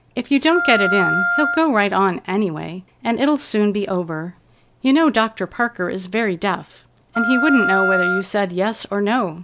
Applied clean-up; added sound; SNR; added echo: none; Wind instrument, woodwind instrument; 2 dB; none.